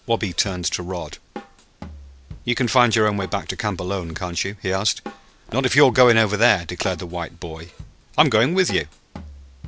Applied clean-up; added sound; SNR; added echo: none; Drum kit; 20 dB; none.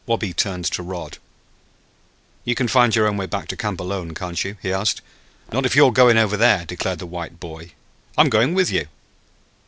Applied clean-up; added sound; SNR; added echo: none; none; none; none.